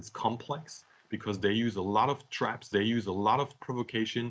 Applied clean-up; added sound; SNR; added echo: neural mask model Resemble Enhance denoiser.